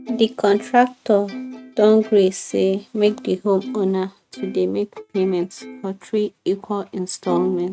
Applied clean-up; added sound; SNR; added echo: neural mask model RNNoise.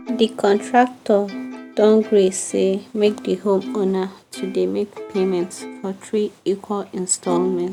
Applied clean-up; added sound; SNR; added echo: none; Plucked string instrument; 14 dB; none.